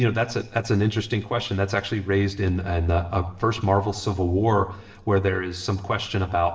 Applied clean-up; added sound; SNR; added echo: neural separator model SepFormer DNS4.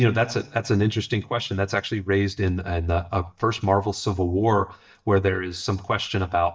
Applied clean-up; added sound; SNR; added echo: neural mask model DeepFilterNet 3.